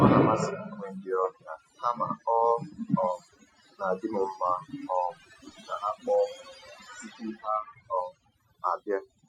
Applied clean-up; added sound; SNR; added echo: classical method Wiener filter.